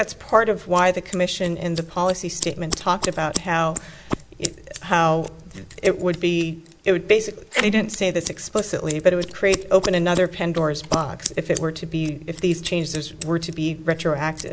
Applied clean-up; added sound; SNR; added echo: neural mask model Resemble Enhance denoiser.